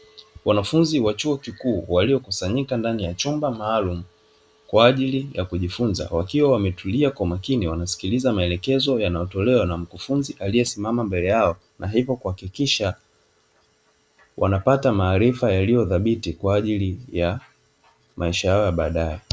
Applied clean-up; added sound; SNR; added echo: none; none; none; none.